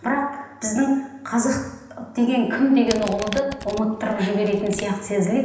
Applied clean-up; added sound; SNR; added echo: none; Domestic sounds, home sounds; 14 dB; reverberation time 0.9 s.